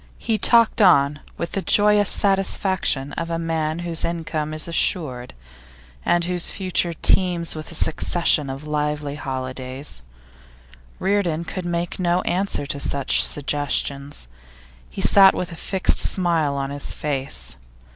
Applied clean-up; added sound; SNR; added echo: none; none; none; none.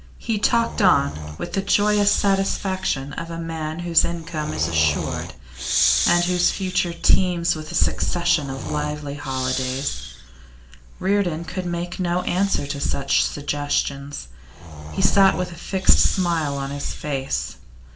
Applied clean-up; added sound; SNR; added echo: none; Breathing; 11 dB; reverberation time 0.3 s.